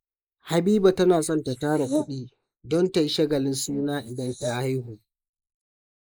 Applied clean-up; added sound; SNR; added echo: neural mask model Resemble Enhance denoiser.